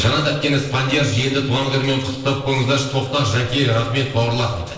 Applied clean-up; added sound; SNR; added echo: neural separator model SepFormer DNS4.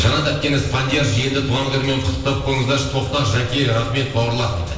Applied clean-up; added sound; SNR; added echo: none; Train; 17 dB; reverberation time 1.0 s.